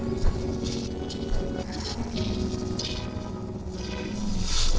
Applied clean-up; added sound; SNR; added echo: neural separator model SepFormer DNS4.